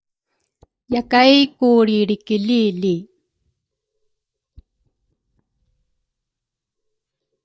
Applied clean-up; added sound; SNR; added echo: neural mask model DeepFilterNet 3.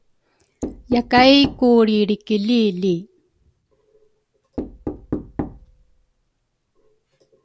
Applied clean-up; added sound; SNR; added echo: none; Knock; 13 dB; none.